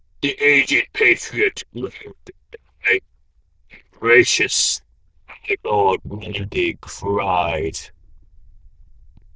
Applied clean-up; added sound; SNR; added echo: neural diffusion model UNIVERSE++.